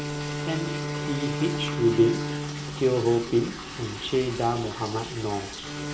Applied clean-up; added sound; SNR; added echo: none; Bowed string instrument + Liquid; 5 dB; none.